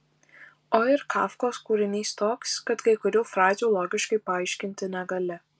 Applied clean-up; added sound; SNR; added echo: none; none; none; none.